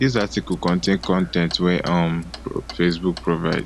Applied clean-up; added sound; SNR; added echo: none; Clock; 16 dB; none.